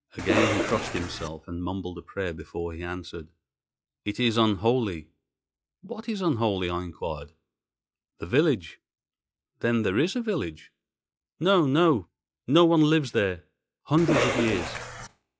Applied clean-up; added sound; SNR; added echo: classical method log-MMSE.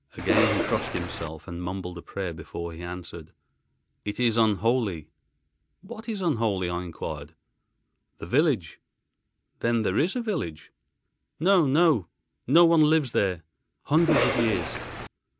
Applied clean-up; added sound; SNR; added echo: none; Cough; 0 dB; none.